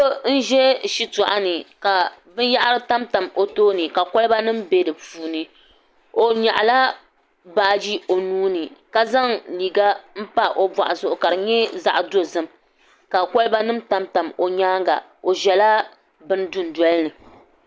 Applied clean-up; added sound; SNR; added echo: none; none; none; none.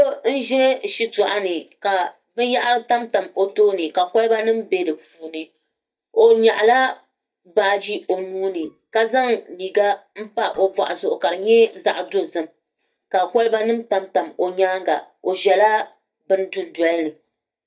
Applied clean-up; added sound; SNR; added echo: neural mask model DeepFilterNet 3.